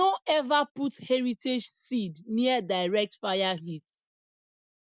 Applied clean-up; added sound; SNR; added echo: neural mask model Resemble Enhance denoiser.